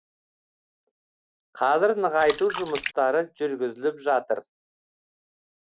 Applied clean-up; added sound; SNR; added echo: none; Splash, splatter; 7 dB; none.